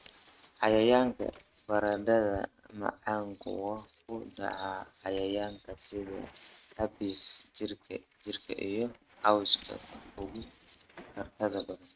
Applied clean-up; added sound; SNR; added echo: neural mask model RNNoise.